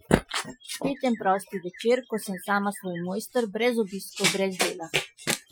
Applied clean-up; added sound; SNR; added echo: classical method Wiener filter.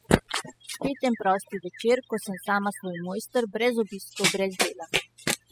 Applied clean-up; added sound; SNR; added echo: classical method spectral subtraction.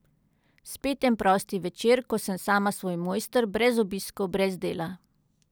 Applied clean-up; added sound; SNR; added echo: none; none; none; none.